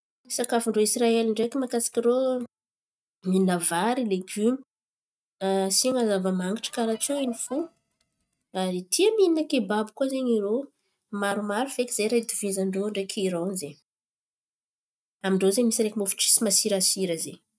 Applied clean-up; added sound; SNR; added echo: neural mask model RNNoise.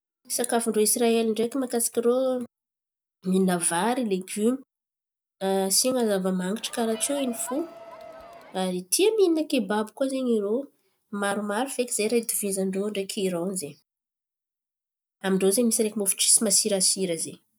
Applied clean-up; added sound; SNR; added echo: none; Crowd; 16 dB; none.